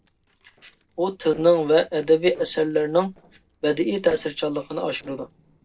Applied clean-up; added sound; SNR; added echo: neural separator model SepFormer DNS4.